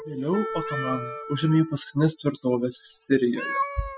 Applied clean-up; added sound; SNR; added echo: classical method spectral subtraction.